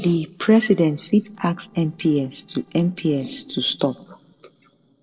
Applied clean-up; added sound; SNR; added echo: neural separator model SepFormer DNS4.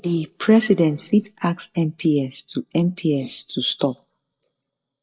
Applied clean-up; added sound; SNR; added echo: neural mask model DeepFilterNet 3.